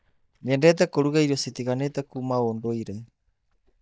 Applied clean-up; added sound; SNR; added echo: neural mask model DeepFilterNet 3.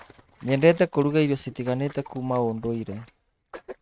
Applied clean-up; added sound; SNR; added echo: neural mask model RNNoise.